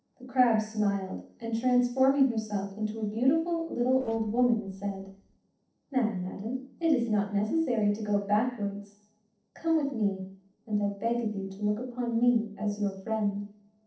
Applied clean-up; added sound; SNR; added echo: neural separator model SepFormer DNS4.